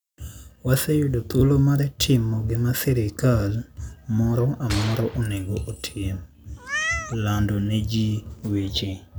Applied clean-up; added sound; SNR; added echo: none; Meow + Gunshot, gunfire; 11 dB; none.